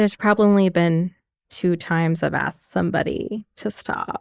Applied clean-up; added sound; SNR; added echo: neural mask model Resemble Enhance denoiser.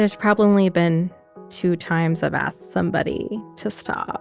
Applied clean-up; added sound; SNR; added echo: none; none; none; none.